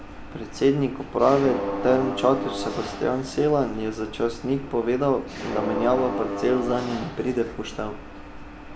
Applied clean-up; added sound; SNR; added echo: none; Mechanisms; 8 dB; none.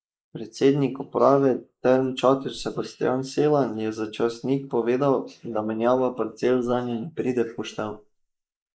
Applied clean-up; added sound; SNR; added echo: neural mask model Resemble Enhance denoiser.